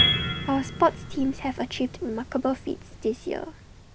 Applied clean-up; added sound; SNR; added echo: none; Piano; 3 dB; none.